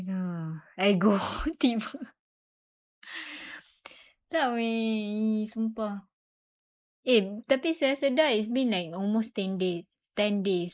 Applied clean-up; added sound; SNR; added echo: neural mask model Resemble Enhance denoiser.